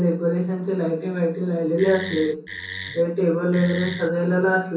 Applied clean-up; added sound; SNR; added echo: none; Wood; 12 dB; reverberation time 0.6 s.